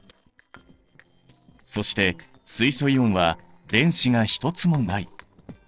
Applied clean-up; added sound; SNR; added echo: neural separator model SepFormer DNS4.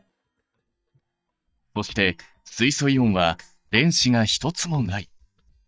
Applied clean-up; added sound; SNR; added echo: neural mask model DeepFilterNet 3.